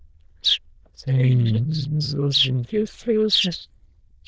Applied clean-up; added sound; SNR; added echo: neural diffusion model UNIVERSE++.